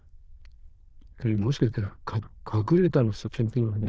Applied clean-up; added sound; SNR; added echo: neural diffusion model UNIVERSE++.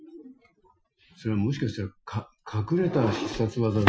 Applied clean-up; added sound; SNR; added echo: classical method Wiener filter.